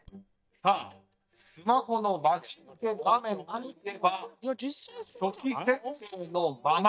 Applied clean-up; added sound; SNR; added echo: neural mask model DeepFilterNet 3.